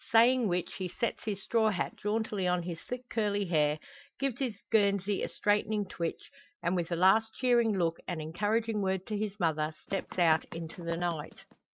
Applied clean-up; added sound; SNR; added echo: neural mask model RNNoise.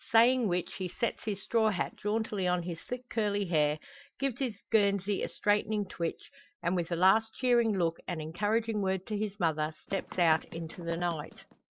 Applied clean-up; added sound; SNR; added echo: neural separator model SepFormer DNS4.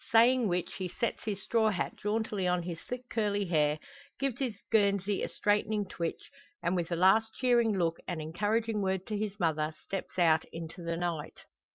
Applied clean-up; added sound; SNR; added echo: none; none; none; none.